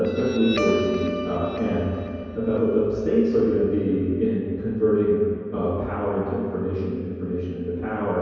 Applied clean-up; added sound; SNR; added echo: none; Guitar; 12 dB; reverberation time 2.2 s.